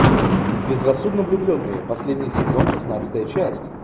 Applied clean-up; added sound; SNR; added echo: none; Thunder; -2 dB; none.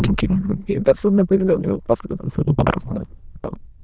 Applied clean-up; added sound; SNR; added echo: neural diffusion model UNIVERSE++.